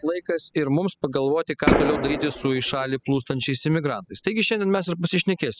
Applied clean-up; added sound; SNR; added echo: classical method spectral subtraction.